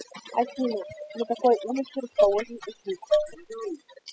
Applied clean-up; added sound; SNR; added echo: classical method spectral subtraction.